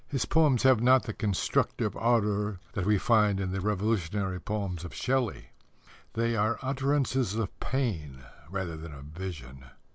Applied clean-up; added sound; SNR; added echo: none; none; none; none.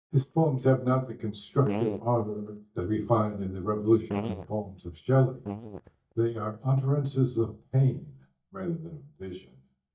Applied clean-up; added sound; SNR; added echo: neural mask model DeepFilterNet 3.